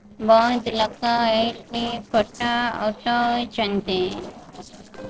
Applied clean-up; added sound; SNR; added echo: neural separator model SepFormer DNS4.